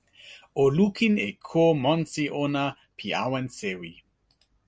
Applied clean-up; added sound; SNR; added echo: none; none; none; none.